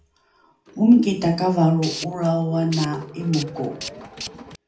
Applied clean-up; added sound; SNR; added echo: none; Tools; 14 dB; reverberation time 0.4 s.